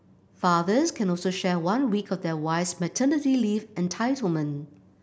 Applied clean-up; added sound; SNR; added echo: none; none; none; none.